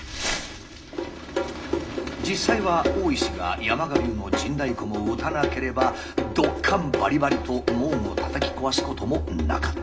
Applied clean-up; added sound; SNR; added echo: none; none; none; reverberation time 0.5 s.